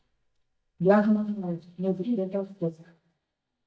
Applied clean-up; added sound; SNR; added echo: neural mask model DeepFilterNet 3.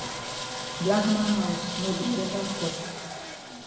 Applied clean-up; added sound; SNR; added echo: none; Sawing; 5 dB; reverberation time 1.2 s.